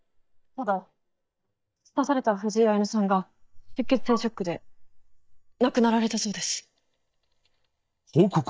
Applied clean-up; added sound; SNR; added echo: neural mask model DeepFilterNet 3.